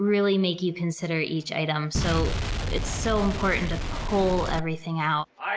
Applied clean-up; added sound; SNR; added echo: none; Explosion; 2 dB; none.